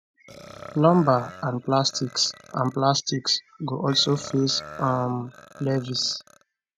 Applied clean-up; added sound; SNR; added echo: none; Burping, eructation; 19 dB; none.